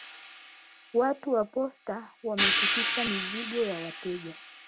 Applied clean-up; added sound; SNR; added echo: none; Hi-hat; 1 dB; none.